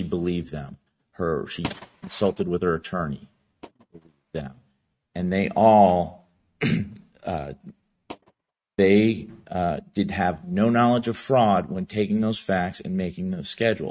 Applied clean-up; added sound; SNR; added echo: neural mask model RNNoise.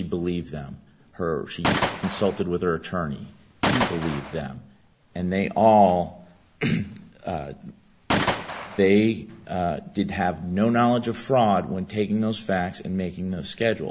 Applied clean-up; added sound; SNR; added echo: none; Gunshot, gunfire; 1 dB; none.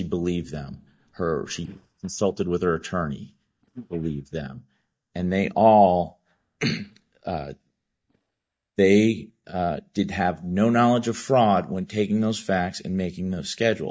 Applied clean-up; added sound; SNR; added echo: neural mask model DeepFilterNet 3.